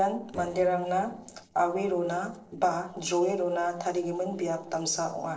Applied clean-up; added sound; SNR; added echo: neural separator model SepFormer DNS4.